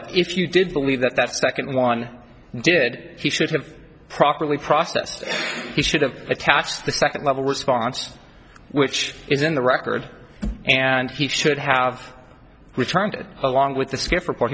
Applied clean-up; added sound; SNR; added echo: none; none; none; none.